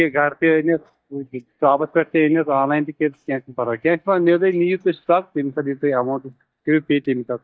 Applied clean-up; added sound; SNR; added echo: neural mask model DeepFilterNet 3.